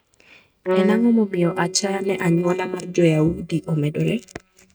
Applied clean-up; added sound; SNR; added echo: neural mask model DeepFilterNet 3.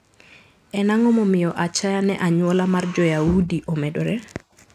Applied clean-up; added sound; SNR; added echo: none; none; none; none.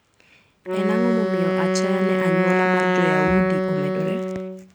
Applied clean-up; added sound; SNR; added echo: none; Wind instrument, woodwind instrument; -5 dB; none.